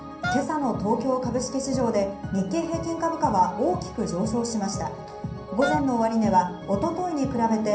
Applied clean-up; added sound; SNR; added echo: none; Wind instrument, woodwind instrument; 8 dB; reverberation time 0.6 s.